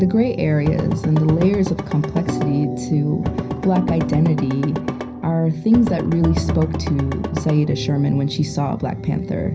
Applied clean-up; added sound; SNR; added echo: none; Drum / Drum kit; 8 dB; reverberation time 0.5 s.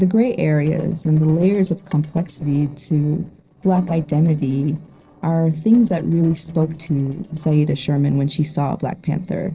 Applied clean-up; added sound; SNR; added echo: neural separator model SepFormer DNS4.